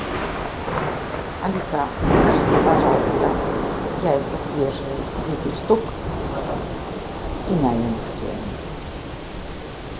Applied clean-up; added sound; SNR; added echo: none; Thunder / Rain; -2 dB; none.